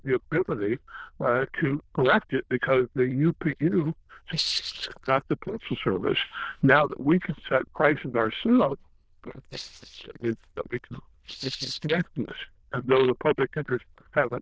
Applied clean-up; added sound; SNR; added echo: neural diffusion model UNIVERSE++.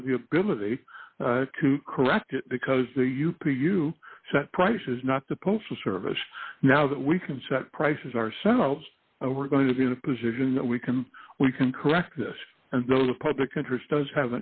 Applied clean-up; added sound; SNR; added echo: none; none; none; none.